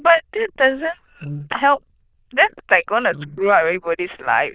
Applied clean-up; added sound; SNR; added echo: neural diffusion model UNIVERSE++.